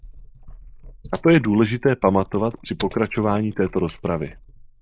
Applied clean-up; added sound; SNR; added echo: neural mask model Resemble Enhance denoiser.